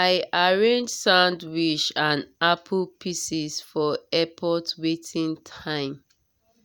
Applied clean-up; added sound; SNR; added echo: none; none; none; none.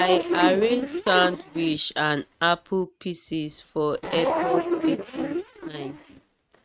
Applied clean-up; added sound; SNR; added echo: neural mask model RNNoise.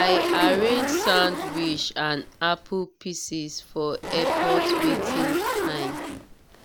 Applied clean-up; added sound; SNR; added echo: none; Zipper (clothing); 0 dB; none.